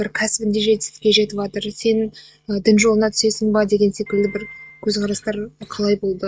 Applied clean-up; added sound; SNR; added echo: neural mask model RNNoise.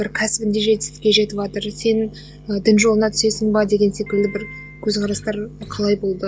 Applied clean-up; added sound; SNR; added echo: none; Acoustic guitar + Piano; 18 dB; none.